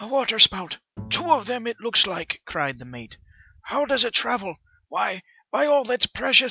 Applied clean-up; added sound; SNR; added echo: none; Bowed string instrument; 19 dB; none.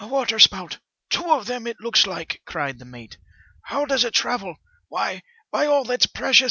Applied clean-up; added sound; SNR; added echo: none; none; none; none.